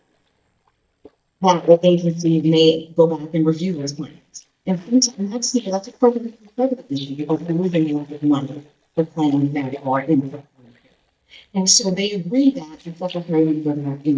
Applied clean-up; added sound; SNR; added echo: neural mask model DeepFilterNet 3.